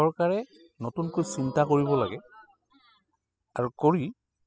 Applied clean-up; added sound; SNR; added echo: classical method spectral subtraction.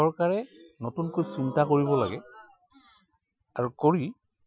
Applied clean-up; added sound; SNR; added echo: classical method Wiener filter.